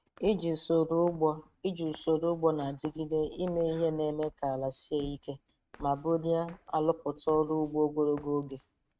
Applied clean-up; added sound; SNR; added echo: neural mask model RNNoise.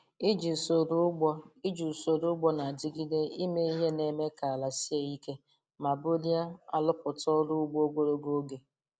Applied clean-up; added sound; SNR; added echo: none; none; none; none.